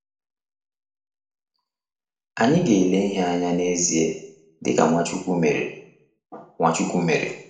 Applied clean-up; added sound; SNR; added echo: none; none; none; reverberation time 0.6 s.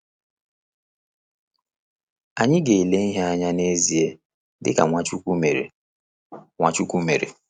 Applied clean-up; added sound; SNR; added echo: none; none; none; none.